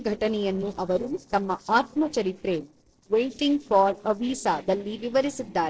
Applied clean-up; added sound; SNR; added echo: neural separator model SepFormer DNS4.